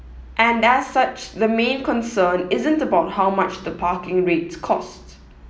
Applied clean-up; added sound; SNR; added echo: none; none; none; none.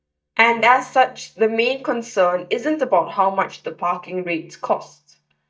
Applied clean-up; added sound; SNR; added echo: neural mask model DeepFilterNet 3.